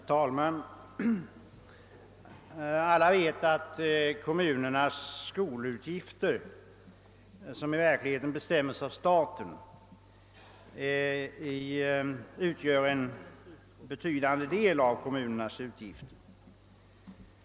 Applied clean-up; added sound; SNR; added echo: none; none; none; none.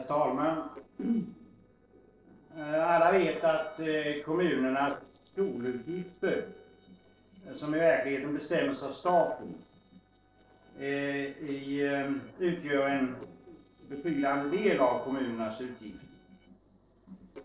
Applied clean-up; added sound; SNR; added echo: neural separator model SepFormer DNS4.